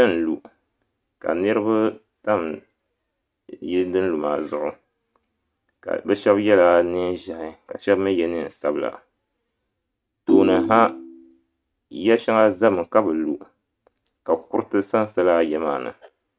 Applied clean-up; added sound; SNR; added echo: neural mask model RNNoise.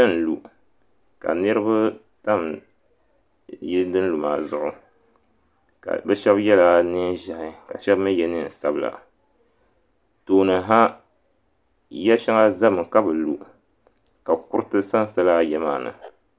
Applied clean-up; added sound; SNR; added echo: none; none; none; none.